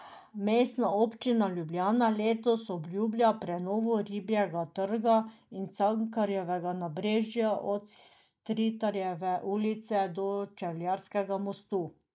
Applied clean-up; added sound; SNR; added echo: neural mask model Resemble Enhance denoiser.